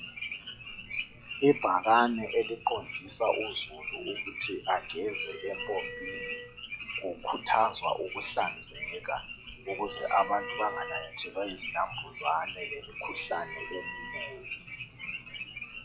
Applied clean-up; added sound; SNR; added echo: classical method log-MMSE.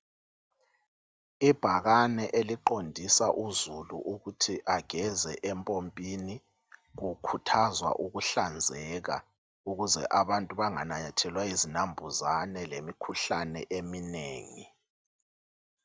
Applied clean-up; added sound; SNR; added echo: none; none; none; none.